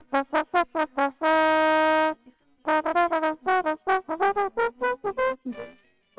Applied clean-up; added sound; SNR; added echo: neural separator model SepFormer WHAMR!.